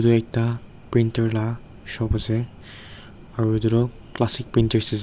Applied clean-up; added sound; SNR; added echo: none; none; none; none.